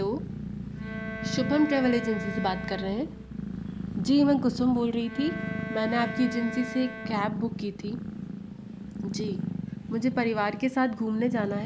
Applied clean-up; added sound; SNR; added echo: none; Bowed string instrument + Purr; 6 dB; none.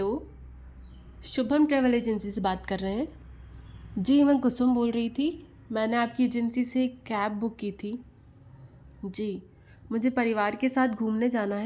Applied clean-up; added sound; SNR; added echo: none; none; none; none.